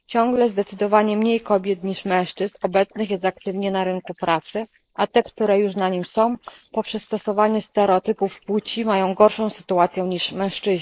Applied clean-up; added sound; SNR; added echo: neural mask model Resemble Enhance denoiser.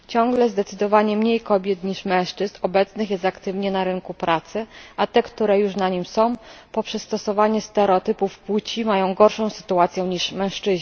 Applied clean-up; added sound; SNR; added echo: none; none; none; none.